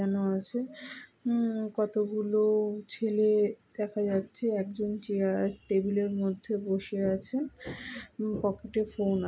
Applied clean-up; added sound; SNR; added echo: none; none; none; none.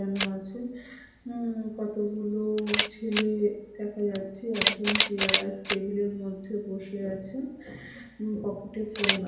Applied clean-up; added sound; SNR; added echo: none; Camera; 2 dB; reverberation time 0.8 s.